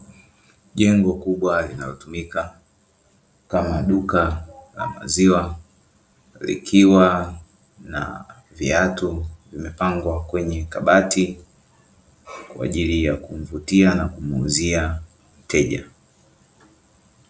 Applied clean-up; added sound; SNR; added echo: none; none; none; none.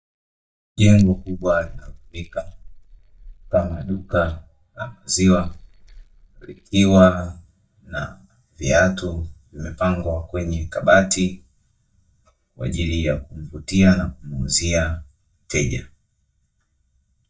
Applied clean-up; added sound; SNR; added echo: neural mask model DeepFilterNet 3.